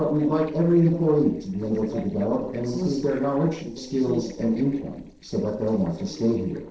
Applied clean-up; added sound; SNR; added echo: neural separator model SepFormer DNS4.